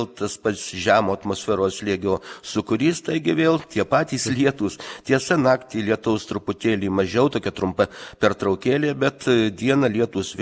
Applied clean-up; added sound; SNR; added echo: none; none; none; none.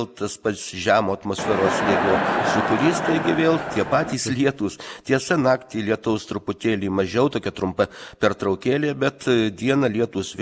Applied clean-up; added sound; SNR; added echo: none; Crowd; 1 dB; none.